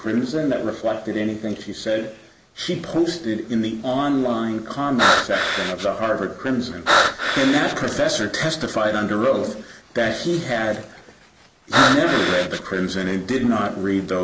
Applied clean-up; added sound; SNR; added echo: none; Breathing; -2 dB; none.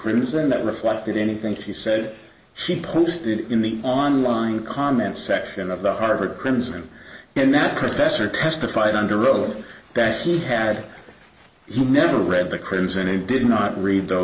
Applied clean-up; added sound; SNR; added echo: none; none; none; none.